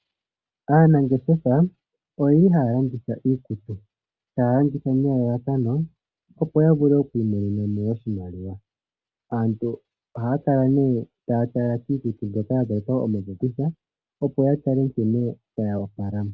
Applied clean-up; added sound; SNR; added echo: none; none; none; none.